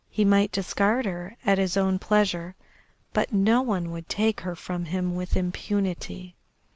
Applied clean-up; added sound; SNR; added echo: none; none; none; none.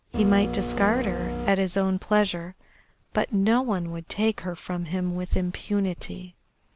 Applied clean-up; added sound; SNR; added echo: none; Printer; 4 dB; none.